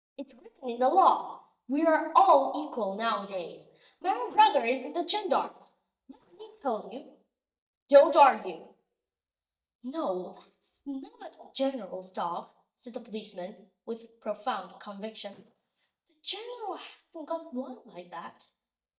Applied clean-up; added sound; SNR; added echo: neural mask model DeepFilterNet 3.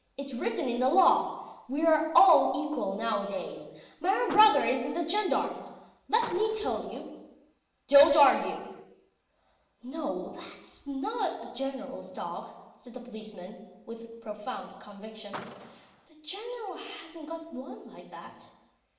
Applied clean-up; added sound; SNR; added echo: none; Car; 17 dB; reverberation time 0.9 s.